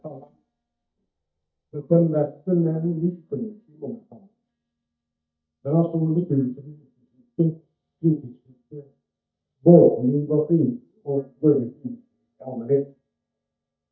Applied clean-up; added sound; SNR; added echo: neural mask model DeepFilterNet 3.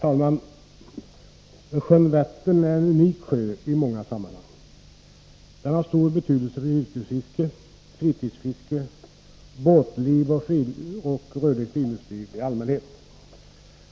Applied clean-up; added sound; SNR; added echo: none; none; none; none.